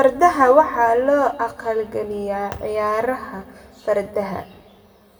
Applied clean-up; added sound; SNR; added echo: none; none; none; reverberation time 1.1 s.